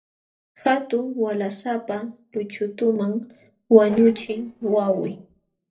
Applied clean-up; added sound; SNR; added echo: neural separator model SepFormer DNS4.